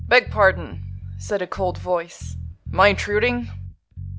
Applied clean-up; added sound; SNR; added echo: none; Bass guitar; 10 dB; none.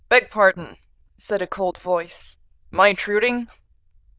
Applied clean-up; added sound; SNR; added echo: neural diffusion model UNIVERSE++.